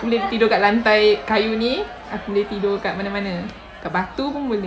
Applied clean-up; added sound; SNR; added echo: none; Crowd; 16 dB; none.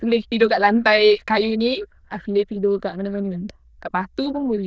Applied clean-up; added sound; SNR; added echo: neural diffusion model UNIVERSE++.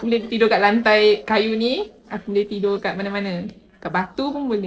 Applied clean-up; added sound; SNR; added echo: neural separator model SepFormer DNS4.